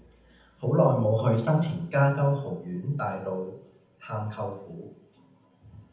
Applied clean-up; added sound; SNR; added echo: none; none; none; reverberation time 0.8 s.